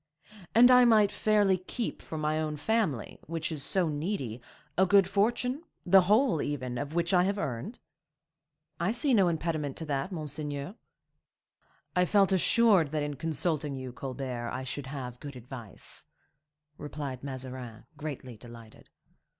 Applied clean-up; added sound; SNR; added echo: none; none; none; none.